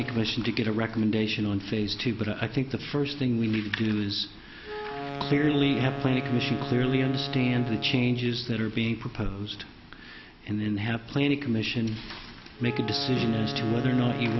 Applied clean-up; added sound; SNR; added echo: none; Wind instrument, woodwind instrument; 11 dB; none.